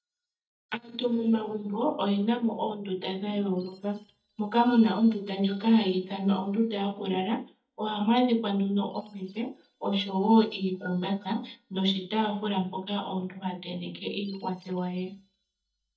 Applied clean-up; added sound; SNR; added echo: neural mask model DeepFilterNet 3.